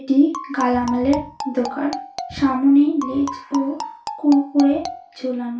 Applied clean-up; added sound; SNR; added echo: none; Marimba, xylophone; 13 dB; reverberation time 0.3 s.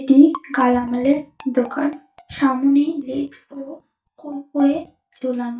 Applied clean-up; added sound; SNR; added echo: neural mask model DeepFilterNet 3.